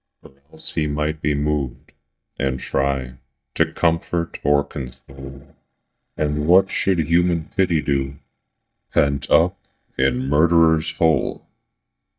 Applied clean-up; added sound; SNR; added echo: neural mask model DeepFilterNet 3.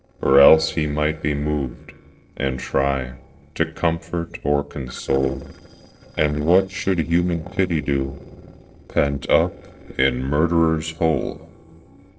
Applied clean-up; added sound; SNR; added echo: neural separator model SepFormer DNS4.